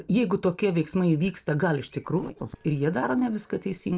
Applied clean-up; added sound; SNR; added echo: neural separator model SepFormer DNS4.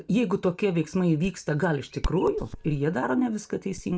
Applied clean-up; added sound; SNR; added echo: neural mask model DeepFilterNet 3.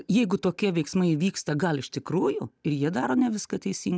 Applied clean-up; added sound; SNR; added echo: none; none; none; none.